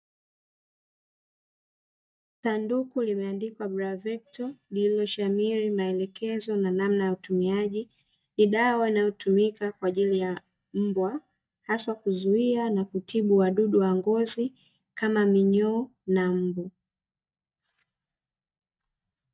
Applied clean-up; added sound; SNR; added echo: neural mask model DeepFilterNet 3.